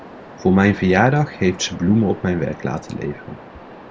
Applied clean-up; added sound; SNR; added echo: none; Waves, surf; 18 dB; none.